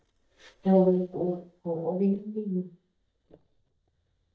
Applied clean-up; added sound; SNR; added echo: neural mask model DeepFilterNet 3.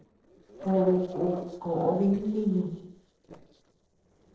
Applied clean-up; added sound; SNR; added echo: neural separator model SepFormer DNS4.